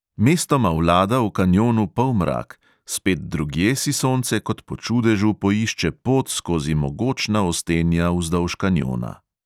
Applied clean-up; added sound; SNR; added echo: none; none; none; none.